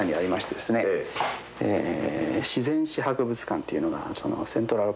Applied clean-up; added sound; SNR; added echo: none; none; none; none.